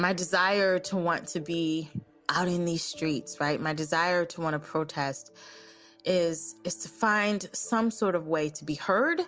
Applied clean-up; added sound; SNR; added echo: none; none; none; none.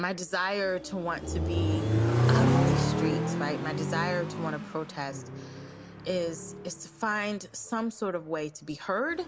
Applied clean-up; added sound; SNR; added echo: none; Accelerating, revving, vroom; -3 dB; none.